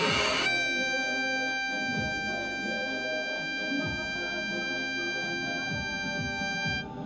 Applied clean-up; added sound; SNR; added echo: none; Bowed string instrument; -5 dB; reverberation time 0.9 s.